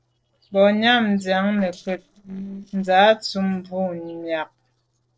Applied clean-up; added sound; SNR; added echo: neural separator model SepFormer DNS4.